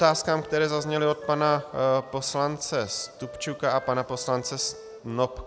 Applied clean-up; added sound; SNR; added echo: none; Wind instrument, woodwind instrument; 17 dB; none.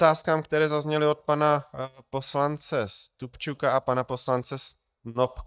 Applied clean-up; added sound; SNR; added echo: neural mask model DeepFilterNet 3.